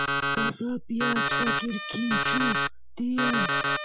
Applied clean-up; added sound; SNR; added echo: classical method Wiener filter.